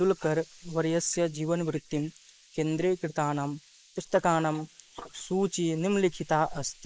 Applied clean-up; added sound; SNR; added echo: neural mask model Resemble Enhance denoiser.